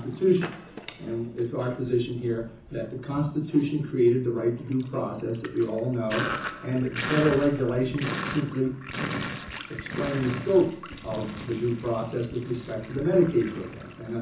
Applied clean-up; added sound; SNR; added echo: none; Sink (filling or washing); 10 dB; reverberation time 0.6 s.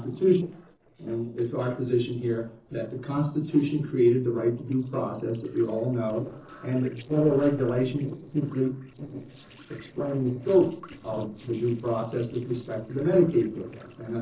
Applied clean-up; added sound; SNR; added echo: neural separator model SepFormer DNS4.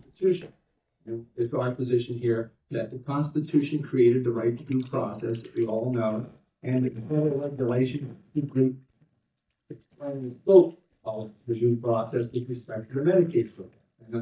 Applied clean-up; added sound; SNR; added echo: neural mask model DeepFilterNet 3.